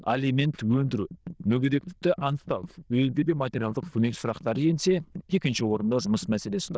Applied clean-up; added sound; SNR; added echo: neural diffusion model UNIVERSE++.